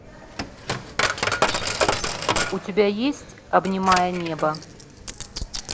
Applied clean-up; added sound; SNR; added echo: none; Coin (dropping); 1 dB; none.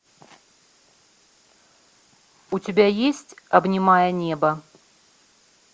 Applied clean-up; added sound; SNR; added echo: none; none; none; none.